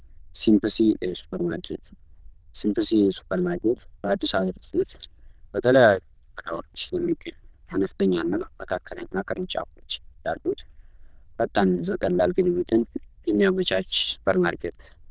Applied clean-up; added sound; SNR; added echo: neural diffusion model UNIVERSE++.